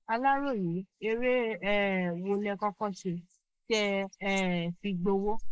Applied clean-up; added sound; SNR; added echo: neural mask model Resemble Enhance denoiser.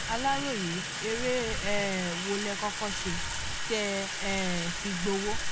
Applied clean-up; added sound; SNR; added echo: none; Meow + Sink (filling or washing) / Water tap, faucet; 0 dB; none.